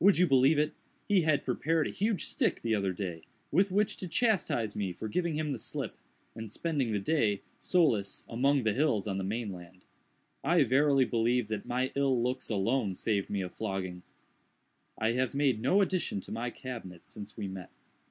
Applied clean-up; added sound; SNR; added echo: none; none; none; none.